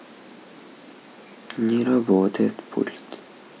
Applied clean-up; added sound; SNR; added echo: none; none; none; none.